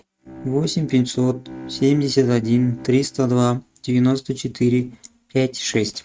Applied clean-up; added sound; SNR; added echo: neural mask model RNNoise.